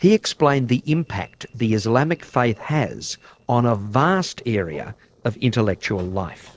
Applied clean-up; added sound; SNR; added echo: neural separator model SepFormer DNS4.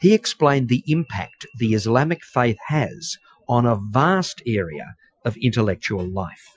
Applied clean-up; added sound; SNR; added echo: classical method Wiener filter.